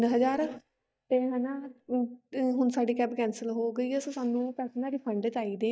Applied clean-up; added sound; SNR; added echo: neural mask model DeepFilterNet 3.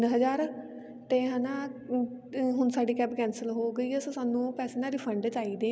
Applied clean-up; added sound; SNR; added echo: none; none; none; none.